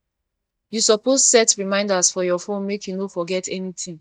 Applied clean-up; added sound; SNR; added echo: neural mask model DeepFilterNet 3.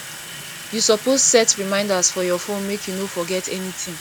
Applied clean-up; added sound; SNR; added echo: none; Sink (filling or washing) / Water tap, faucet; 13 dB; none.